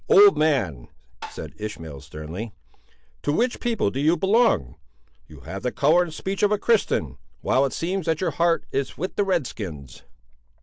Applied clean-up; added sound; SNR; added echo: none; Tap; 14 dB; none.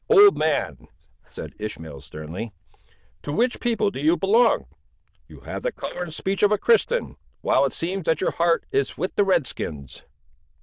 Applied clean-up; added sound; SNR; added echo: neural diffusion model UNIVERSE++.